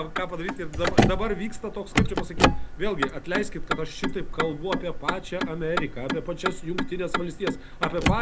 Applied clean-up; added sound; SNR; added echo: none; Motor vehicle (road); -4 dB; none.